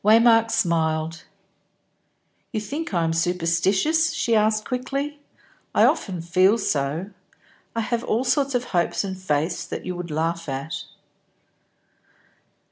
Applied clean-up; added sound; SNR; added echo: none; none; none; none.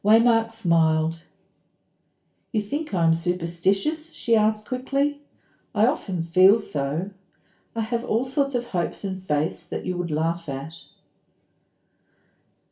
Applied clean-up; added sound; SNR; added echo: none; none; none; reverberation time 0.2 s.